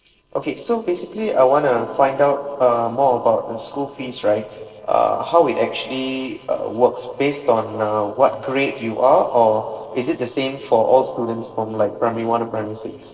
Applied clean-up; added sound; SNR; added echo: neural separator model SepFormer DNS4.